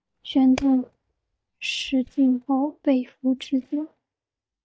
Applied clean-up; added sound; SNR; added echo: neural mask model DeepFilterNet 3.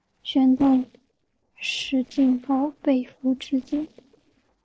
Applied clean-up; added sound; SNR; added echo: neural separator model SepFormer DNS4.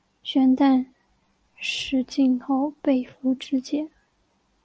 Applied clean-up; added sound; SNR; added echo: none; none; none; none.